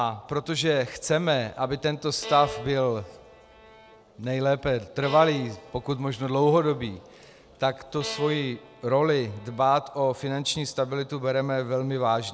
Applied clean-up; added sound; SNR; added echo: none; Bowed string instrument; 16 dB; none.